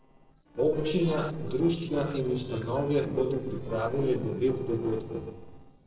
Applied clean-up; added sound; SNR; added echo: neural separator model SepFormer DNS4.